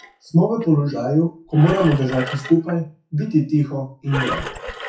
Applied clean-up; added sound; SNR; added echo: classical method WPE with log-MMSE.